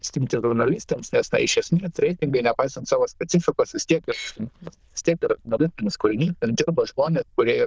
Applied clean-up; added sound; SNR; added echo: neural diffusion model UNIVERSE++.